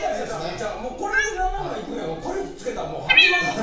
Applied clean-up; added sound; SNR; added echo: none; Cat; -3 dB; reverberation time 0.6 s.